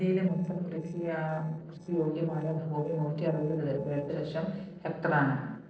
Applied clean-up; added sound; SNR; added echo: neural separator model SepFormer DNS4.